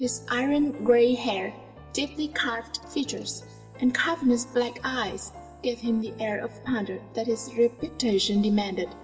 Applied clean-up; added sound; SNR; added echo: none; Piano; 19 dB; reverberation time 1.9 s.